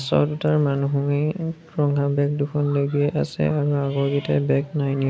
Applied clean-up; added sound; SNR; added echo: none; none; none; none.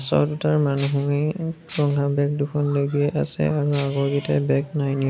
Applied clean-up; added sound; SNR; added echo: none; Rattle (instrument); 5 dB; none.